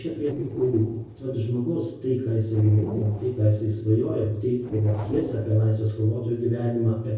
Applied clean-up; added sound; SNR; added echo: neural separator model SepFormer DNS4.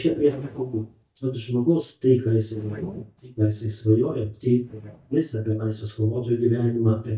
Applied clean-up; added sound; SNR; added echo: neural mask model DeepFilterNet 3.